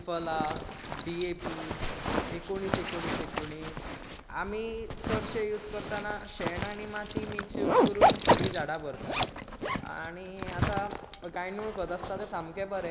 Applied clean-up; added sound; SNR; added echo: none; Zipper (clothing); -4 dB; none.